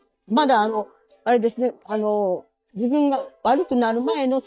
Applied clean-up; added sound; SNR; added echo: neural mask model DeepFilterNet 3.